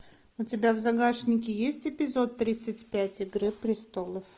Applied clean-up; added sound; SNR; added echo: none; none; none; none.